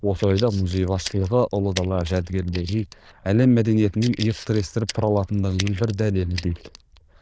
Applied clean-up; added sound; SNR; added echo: neural diffusion model UNIVERSE++.